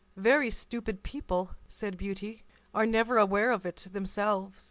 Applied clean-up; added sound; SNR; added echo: none; none; none; none.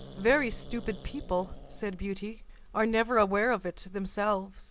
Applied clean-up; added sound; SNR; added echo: none; Growling; 15 dB; none.